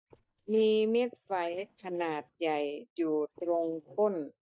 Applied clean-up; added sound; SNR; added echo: neural mask model DeepFilterNet 3.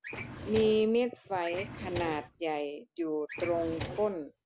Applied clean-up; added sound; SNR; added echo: none; Drawer open or close; 10 dB; none.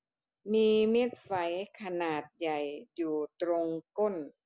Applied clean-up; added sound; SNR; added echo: none; none; none; none.